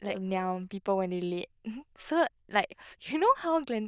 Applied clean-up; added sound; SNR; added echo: neural diffusion model UNIVERSE++.